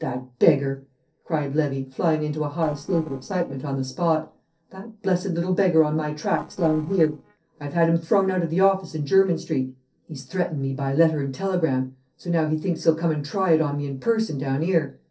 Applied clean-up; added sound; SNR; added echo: neural separator model SepFormer DNS4.